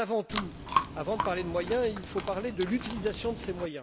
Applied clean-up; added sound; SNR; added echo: none; Chewing, mastication; 4 dB; none.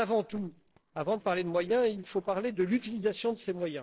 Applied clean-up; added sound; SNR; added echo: neural separator model SepFormer DNS4.